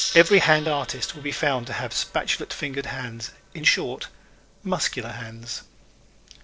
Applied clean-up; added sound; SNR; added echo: neural separator model SepFormer DNS4.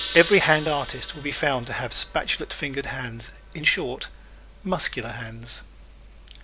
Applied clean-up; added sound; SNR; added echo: none; Gong; 12 dB; none.